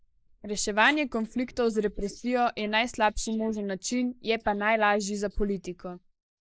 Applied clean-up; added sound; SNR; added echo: neural mask model Resemble Enhance denoiser.